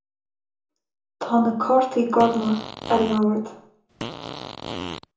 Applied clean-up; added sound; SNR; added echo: none; Fart; 10 dB; reverberation time 0.6 s.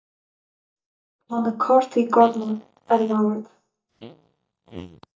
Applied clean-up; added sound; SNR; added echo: neural mask model DeepFilterNet 3.